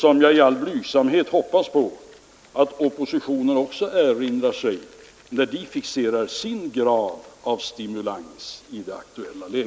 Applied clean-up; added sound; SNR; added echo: none; none; none; none.